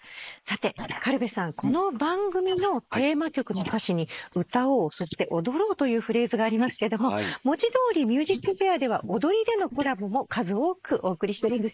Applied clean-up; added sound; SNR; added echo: neural mask model Resemble Enhance denoiser.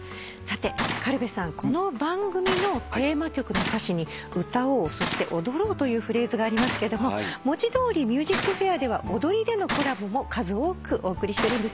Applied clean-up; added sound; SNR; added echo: none; Gunshot, gunfire; 9 dB; none.